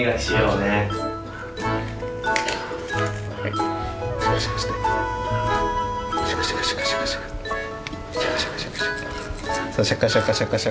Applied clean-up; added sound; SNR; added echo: none; Cough; 14 dB; none.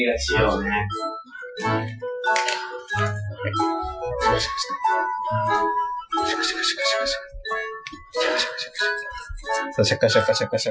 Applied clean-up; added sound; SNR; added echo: classical method Wiener filter.